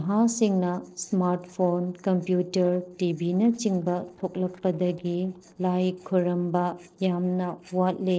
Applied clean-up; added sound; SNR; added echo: neural separator model SepFormer DNS4.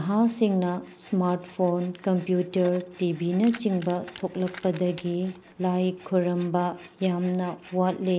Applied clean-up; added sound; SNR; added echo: none; Keys jangling + Tools; 20 dB; none.